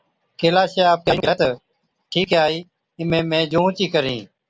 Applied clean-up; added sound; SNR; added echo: none; none; none; none.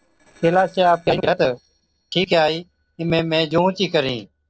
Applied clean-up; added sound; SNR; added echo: neural separator model SepFormer DNS4.